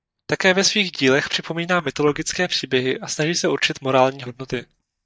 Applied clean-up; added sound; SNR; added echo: neural mask model DeepFilterNet 3.